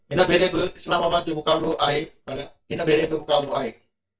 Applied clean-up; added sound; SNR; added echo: neural mask model DeepFilterNet 3.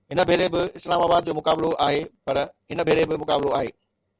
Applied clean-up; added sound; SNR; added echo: none; none; none; none.